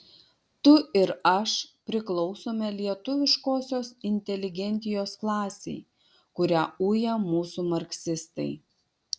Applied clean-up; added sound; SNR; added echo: none; none; none; none.